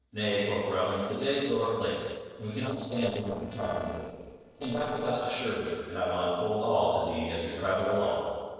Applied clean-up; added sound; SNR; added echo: neural separator model SepFormer DNS4.